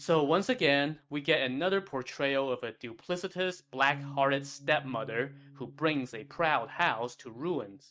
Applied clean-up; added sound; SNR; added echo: neural mask model RNNoise.